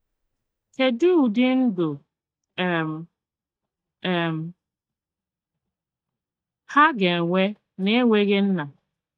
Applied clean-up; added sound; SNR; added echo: neural mask model DeepFilterNet 3.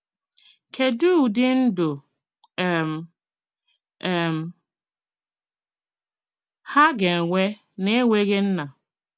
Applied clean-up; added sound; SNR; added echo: none; none; none; none.